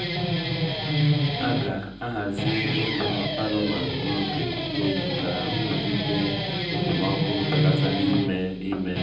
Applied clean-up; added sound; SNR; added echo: none; Guitar; -2 dB; reverberation time 0.6 s.